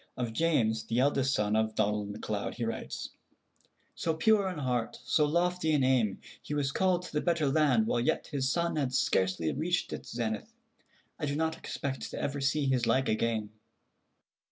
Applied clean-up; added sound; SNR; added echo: none; none; none; none.